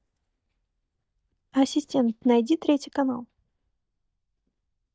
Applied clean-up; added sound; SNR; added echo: neural mask model DeepFilterNet 3.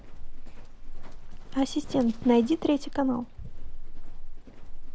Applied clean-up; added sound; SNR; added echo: none; Livestock, farm animals, working animals; 3 dB; none.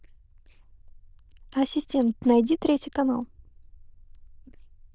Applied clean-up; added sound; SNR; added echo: neural diffusion model UNIVERSE++.